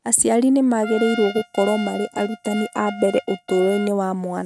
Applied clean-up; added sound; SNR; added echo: neural mask model RNNoise.